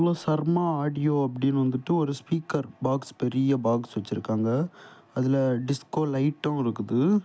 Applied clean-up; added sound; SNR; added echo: none; none; none; none.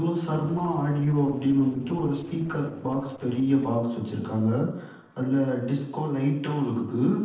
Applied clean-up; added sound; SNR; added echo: neural separator model SepFormer DNS4.